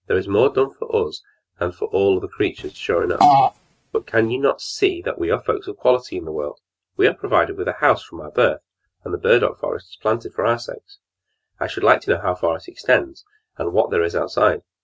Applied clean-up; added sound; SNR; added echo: neural mask model RNNoise.